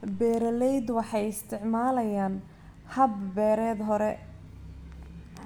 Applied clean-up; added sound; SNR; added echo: none; none; none; none.